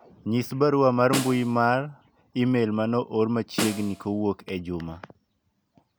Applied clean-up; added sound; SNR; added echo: none; Snare drum; 11 dB; none.